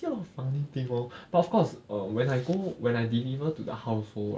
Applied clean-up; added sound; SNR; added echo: none; none; none; none.